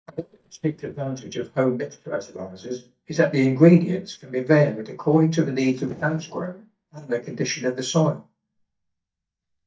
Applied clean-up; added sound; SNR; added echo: neural mask model DeepFilterNet 3.